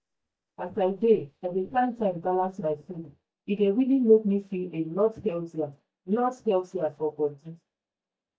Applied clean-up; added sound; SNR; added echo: neural mask model DeepFilterNet 3.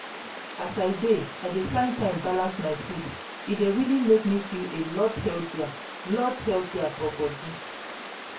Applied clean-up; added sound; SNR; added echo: none; Water; 11 dB; reverberation time 0.2 s.